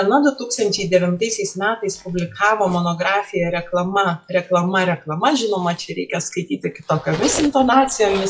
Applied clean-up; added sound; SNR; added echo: classical method WPE with log-MMSE.